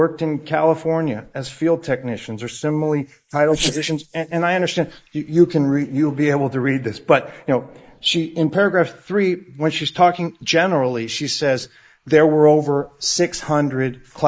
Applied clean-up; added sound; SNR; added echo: neural mask model Resemble Enhance denoiser.